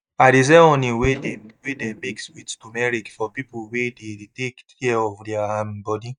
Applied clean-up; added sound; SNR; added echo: neural mask model DeepFilterNet 3.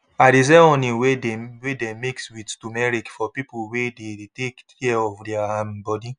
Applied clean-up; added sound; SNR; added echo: none; none; none; none.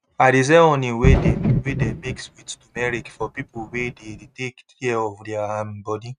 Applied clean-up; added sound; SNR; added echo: neural mask model RNNoise.